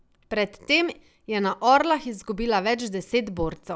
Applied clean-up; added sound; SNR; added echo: none; none; none; none.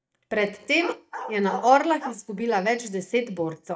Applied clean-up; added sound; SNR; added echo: neural mask model DeepFilterNet 3.